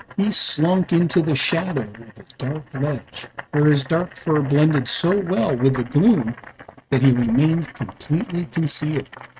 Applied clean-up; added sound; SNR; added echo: neural mask model RNNoise.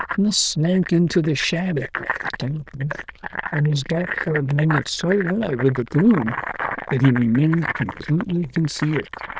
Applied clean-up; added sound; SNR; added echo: neural diffusion model UNIVERSE++.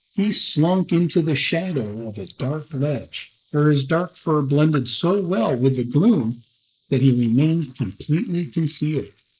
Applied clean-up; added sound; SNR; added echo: neural mask model Resemble Enhance denoiser.